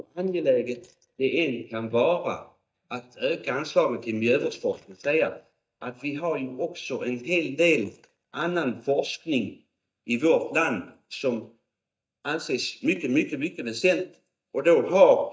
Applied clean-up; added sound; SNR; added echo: neural mask model DeepFilterNet 3.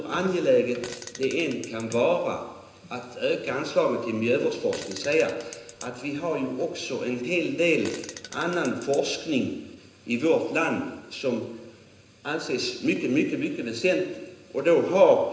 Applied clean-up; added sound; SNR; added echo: none; Fart; 19 dB; reverberation time 0.9 s.